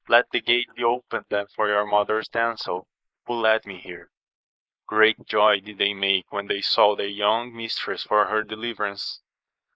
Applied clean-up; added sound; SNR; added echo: neural mask model Resemble Enhance denoiser.